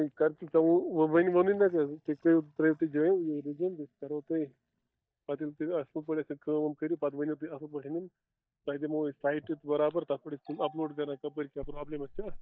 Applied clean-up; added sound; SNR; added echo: neural mask model DeepFilterNet 3.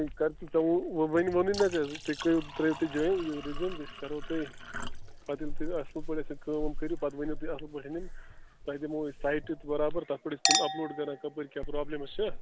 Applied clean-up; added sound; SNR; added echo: none; Chink, clink; 4 dB; none.